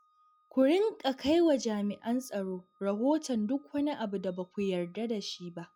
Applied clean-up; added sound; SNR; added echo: classical method log-MMSE.